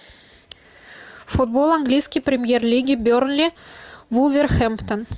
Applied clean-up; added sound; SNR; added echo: none; none; none; none.